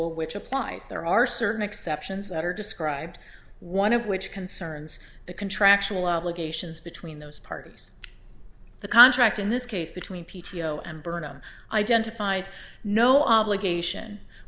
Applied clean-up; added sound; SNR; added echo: none; none; none; none.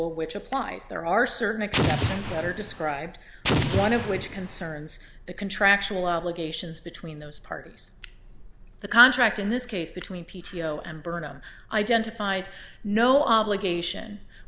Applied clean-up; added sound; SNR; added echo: none; Explosion; 1 dB; none.